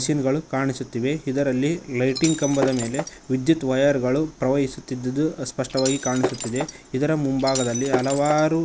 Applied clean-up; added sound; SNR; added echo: none; Shatter; 7 dB; none.